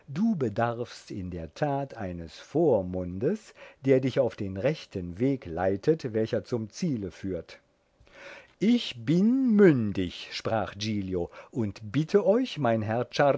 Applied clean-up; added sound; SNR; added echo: none; none; none; none.